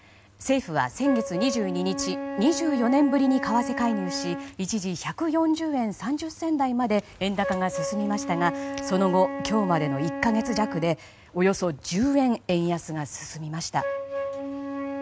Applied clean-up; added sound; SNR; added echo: none; Wind instrument, woodwind instrument; 8 dB; none.